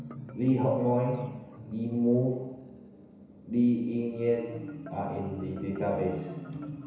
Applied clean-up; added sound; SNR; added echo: none; Marimba, xylophone; 13 dB; reverberation time 1.0 s.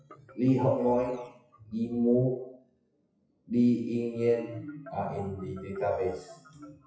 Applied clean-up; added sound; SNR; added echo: classical method WPE with log-MMSE.